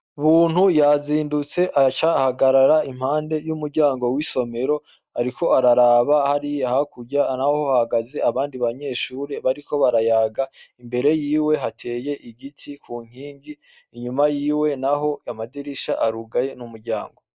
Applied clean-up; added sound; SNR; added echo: none; none; none; none.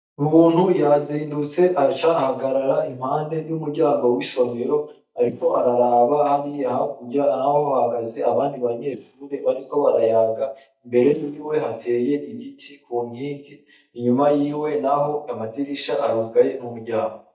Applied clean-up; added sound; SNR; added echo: neural mask model DeepFilterNet 3.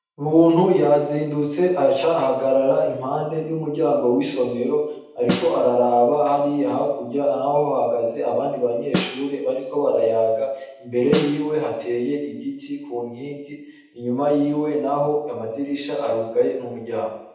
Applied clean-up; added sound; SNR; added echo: none; Snare drum; 10 dB; reverberation time 0.8 s.